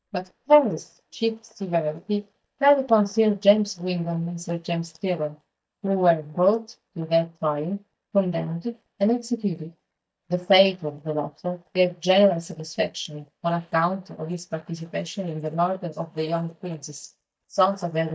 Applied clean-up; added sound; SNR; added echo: neural mask model DeepFilterNet 3.